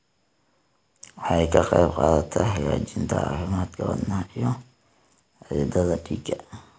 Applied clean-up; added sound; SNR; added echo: none; none; none; none.